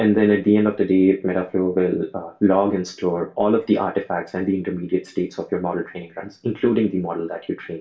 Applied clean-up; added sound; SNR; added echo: none; none; none; reverberation time 0.3 s.